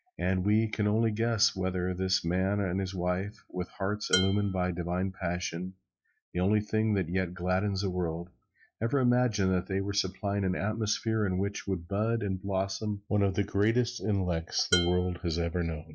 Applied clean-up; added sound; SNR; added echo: classical method log-MMSE.